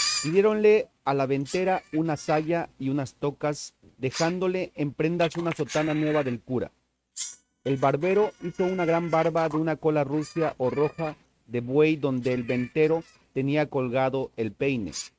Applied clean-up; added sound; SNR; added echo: neural mask model RNNoise.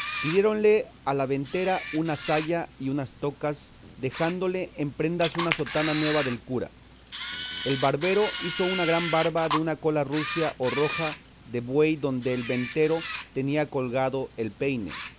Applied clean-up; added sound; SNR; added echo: none; Camera; 4 dB; none.